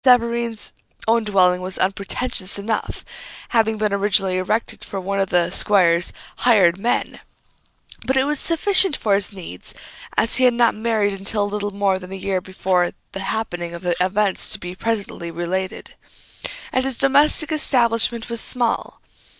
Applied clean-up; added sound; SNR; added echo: neural mask model DeepFilterNet 3.